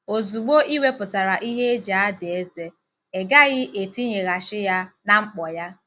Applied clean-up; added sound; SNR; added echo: none; none; none; none.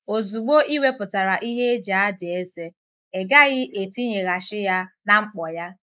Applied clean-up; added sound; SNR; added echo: neural mask model Resemble Enhance denoiser.